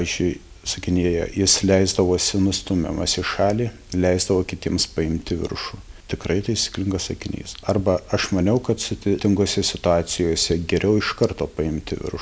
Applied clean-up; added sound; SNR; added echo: none; none; none; none.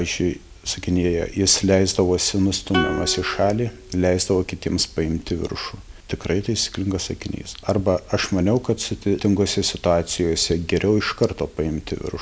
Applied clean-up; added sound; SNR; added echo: none; Plucked string instrument; 10 dB; none.